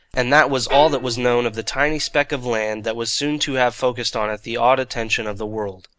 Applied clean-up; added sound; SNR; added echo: none; Gong; 17 dB; none.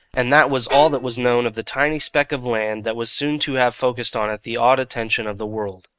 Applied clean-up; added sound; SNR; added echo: neural mask model RNNoise.